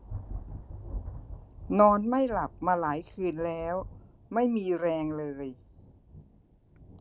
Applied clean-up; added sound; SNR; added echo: none; Thunder; 14 dB; none.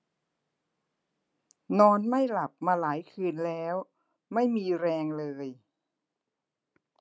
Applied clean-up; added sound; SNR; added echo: none; none; none; none.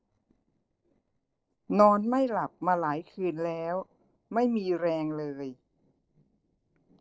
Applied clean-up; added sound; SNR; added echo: neural separator model SepFormer DNS4.